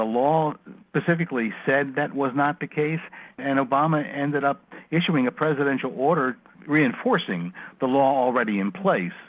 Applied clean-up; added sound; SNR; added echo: none; none; none; none.